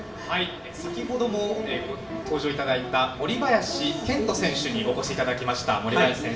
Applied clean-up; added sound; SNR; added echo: none; Guitar; 13 dB; reverberation time 0.9 s.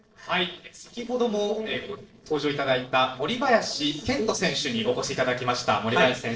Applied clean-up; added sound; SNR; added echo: neural separator model SepFormer DNS4.